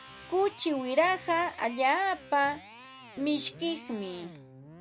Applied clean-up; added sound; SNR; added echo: none; Electric guitar; 19 dB; none.